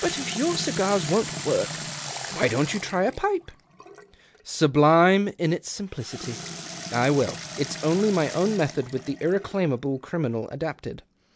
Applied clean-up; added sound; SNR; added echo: none; Sink (filling or washing) / Water tap, faucet; 12 dB; none.